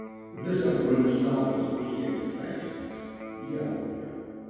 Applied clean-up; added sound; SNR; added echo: none; Electric guitar; 12 dB; reverberation time 2.1 s.